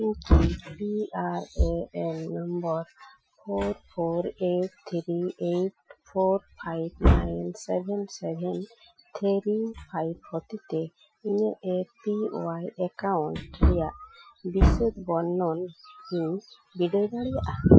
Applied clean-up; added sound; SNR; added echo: classical method Wiener filter.